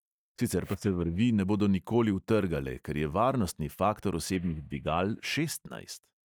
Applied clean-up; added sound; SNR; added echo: neural mask model DeepFilterNet 3.